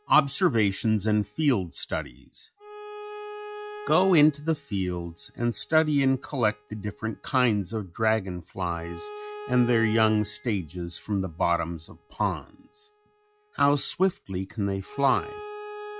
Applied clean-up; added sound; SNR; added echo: classical method log-MMSE.